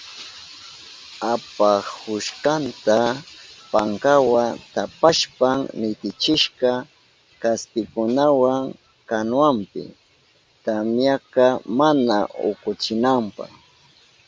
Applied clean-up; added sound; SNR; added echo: none; none; none; none.